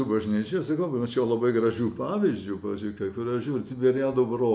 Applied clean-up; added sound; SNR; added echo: none; none; none; none.